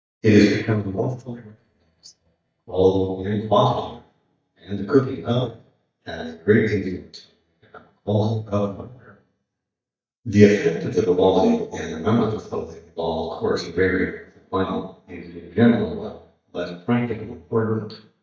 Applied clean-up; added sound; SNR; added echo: neural mask model DeepFilterNet 3.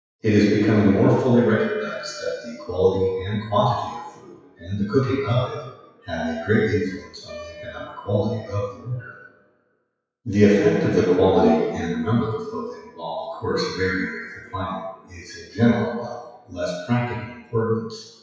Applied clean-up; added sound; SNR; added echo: classical method WPE with log-MMSE.